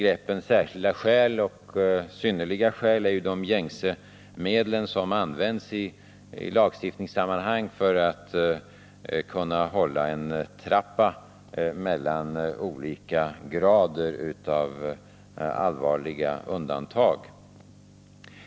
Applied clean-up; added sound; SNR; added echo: none; none; none; none.